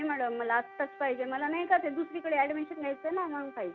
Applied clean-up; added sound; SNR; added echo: none; Wind instrument, woodwind instrument; 19 dB; none.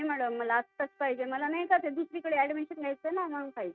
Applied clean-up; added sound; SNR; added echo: neural mask model RNNoise.